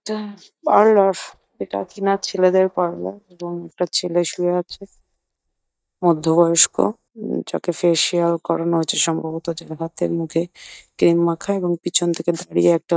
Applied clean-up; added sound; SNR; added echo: neural mask model DeepFilterNet 3.